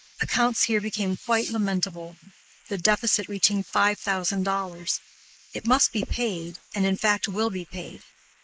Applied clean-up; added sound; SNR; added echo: neural mask model Resemble Enhance denoiser.